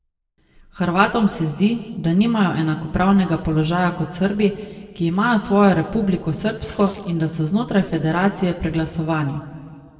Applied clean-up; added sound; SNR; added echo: neural separator model SepFormer DNS4.